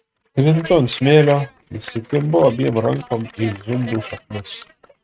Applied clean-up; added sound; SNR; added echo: neural mask model RNNoise.